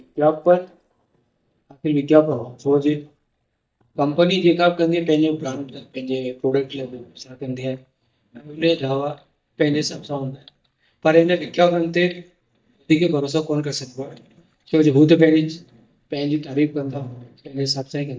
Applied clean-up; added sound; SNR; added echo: neural mask model DeepFilterNet 3.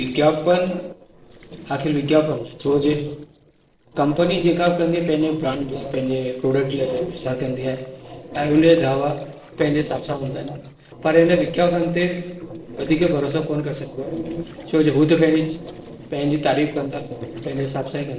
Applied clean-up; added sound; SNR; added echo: neural separator model SepFormer DNS4.